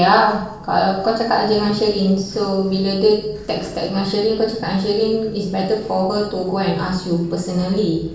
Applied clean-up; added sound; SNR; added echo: none; none; none; reverberation time 0.7 s.